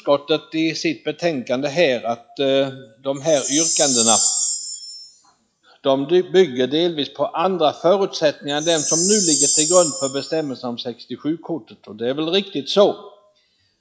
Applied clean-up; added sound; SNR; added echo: classical method log-MMSE.